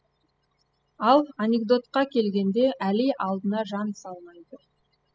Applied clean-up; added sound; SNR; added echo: classical method spectral subtraction.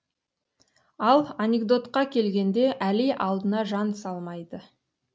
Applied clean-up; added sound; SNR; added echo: none; none; none; none.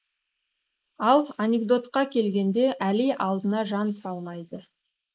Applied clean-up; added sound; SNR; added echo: neural mask model Resemble Enhance denoiser.